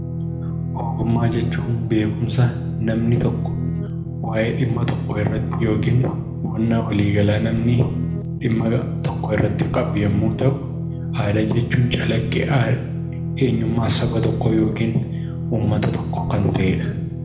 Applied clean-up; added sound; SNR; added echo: none; Guitar; 2 dB; reverberation time 0.8 s.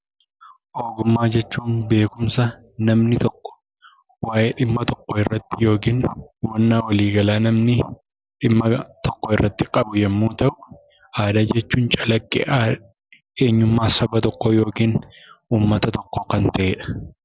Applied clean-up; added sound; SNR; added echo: none; none; none; none.